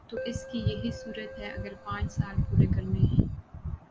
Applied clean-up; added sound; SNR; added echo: none; Keyboard (musical); 15 dB; none.